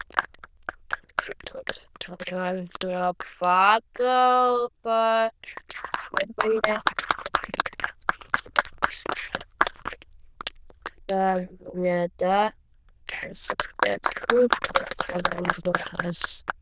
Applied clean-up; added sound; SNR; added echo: neural diffusion model UNIVERSE++.